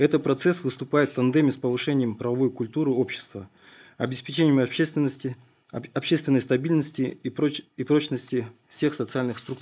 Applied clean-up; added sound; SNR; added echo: neural mask model Resemble Enhance denoiser.